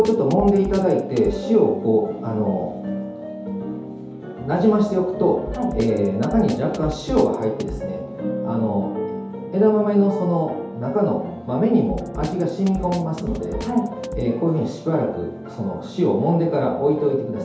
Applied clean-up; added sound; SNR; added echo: none; Drum kit; 17 dB; reverberation time 0.8 s.